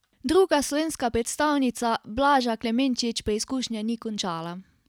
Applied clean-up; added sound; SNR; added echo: none; none; none; none.